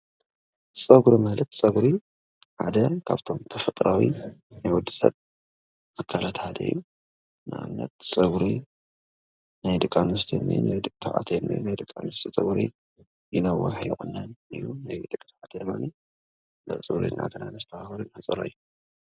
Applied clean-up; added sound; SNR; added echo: none; none; none; none.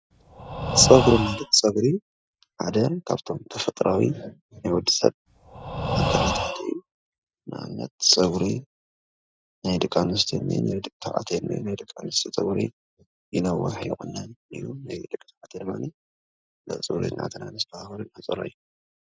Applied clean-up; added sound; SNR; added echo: classical method Wiener filter.